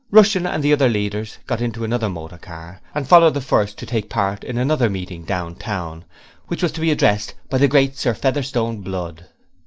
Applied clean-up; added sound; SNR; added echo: none; none; none; none.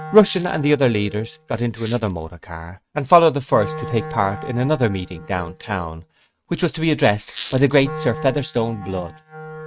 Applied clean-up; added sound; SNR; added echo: neural mask model RNNoise.